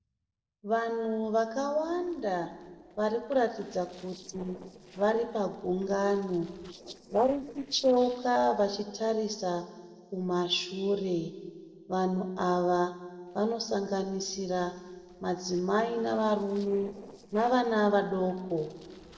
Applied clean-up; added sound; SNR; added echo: neural separator model SepFormer DNS4.